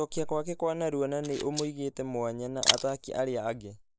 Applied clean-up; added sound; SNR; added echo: neural mask model Resemble Enhance denoiser.